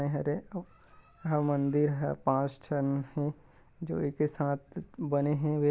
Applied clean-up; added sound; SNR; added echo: none; none; none; none.